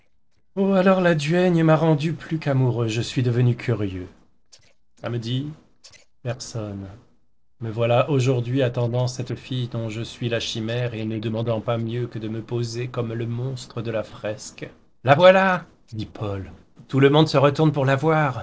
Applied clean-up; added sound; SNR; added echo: neural separator model SepFormer DNS4.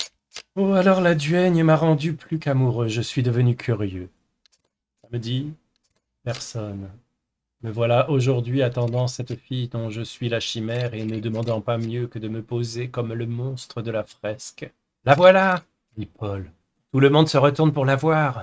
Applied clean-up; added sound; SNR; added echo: neural mask model RNNoise.